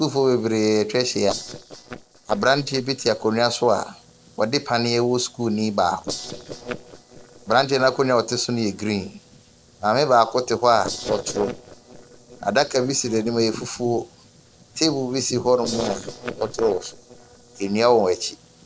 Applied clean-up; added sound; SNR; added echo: neural separator model SepFormer DNS4.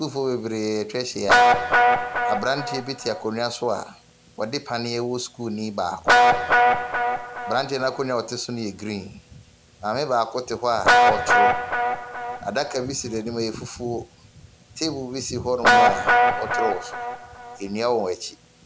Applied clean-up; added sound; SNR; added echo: none; Guitar; -4 dB; none.